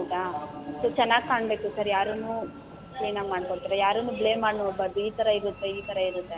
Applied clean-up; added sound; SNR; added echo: none; Train; 17 dB; none.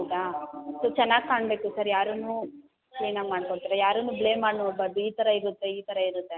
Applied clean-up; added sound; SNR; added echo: none; none; none; none.